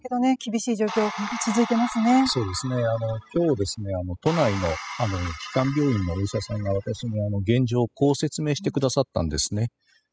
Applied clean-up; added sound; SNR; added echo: classical method spectral subtraction.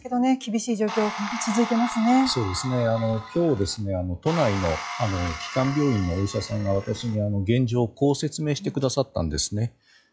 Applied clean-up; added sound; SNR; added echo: classical method log-MMSE.